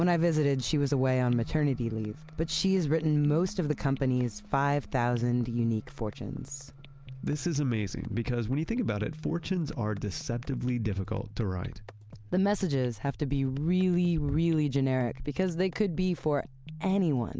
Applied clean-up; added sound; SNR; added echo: none; none; none; none.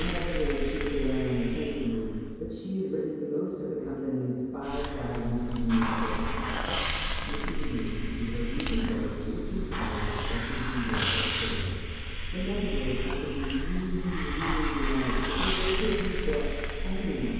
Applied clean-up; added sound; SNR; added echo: none; Hiss; 0 dB; reverberation time 2.2 s.